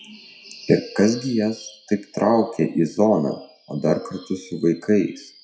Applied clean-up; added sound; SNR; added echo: classical method WPE with log-MMSE.